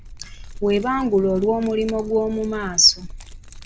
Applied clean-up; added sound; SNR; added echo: none; Keys jangling; 15 dB; none.